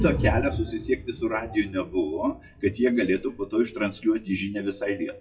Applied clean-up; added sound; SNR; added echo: classical method WPE with log-MMSE.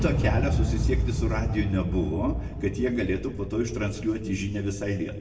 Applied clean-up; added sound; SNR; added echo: none; Explosion; 1 dB; reverberation time 0.9 s.